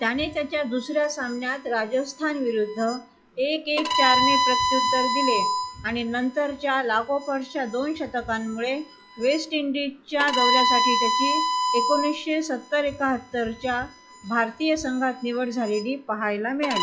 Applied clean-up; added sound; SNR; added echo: classical method log-MMSE.